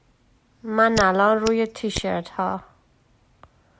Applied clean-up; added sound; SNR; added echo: none; Hands; 12 dB; none.